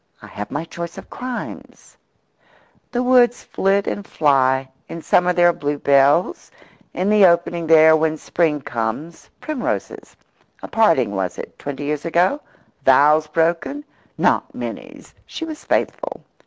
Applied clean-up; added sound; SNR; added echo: none; none; none; none.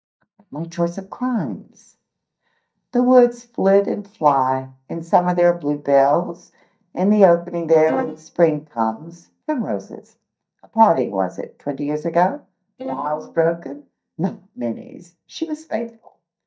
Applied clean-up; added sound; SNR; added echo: neural mask model DeepFilterNet 3.